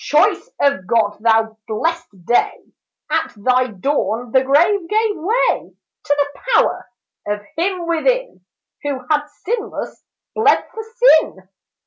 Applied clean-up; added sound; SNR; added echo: none; none; none; none.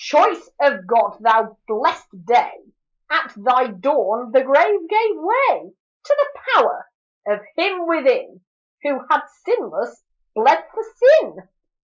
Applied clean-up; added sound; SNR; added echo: neural mask model Resemble Enhance denoiser.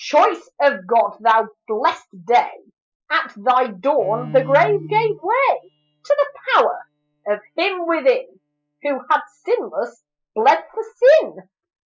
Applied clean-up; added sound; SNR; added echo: classical method spectral subtraction.